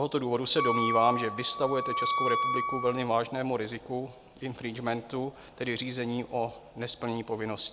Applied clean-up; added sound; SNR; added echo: none; Wind instrument, woodwind instrument; 0 dB; none.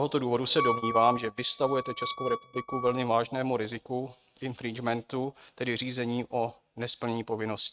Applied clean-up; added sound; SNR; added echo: neural mask model RNNoise.